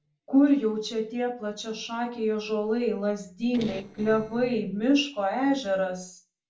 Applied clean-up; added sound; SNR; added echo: neural separator model SepFormer DNS4.